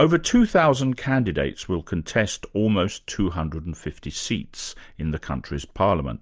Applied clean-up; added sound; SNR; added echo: none; none; none; none.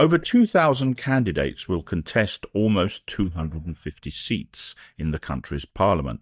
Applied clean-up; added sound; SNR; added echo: neural mask model DeepFilterNet 3.